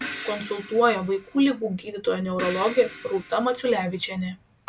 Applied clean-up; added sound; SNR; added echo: none; Crash cymbal; 13 dB; none.